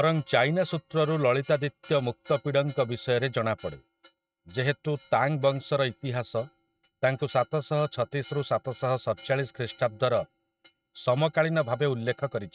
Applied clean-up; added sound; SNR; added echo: neural mask model RNNoise.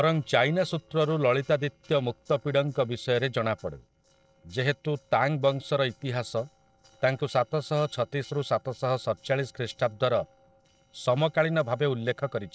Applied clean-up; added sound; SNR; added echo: neural separator model SepFormer DNS4.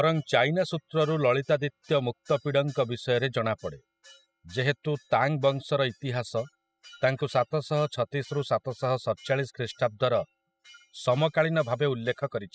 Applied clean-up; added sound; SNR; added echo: classical method spectral subtraction.